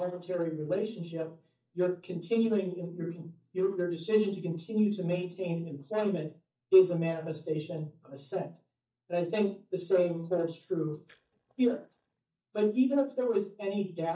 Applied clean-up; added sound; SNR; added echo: neural mask model DeepFilterNet 3.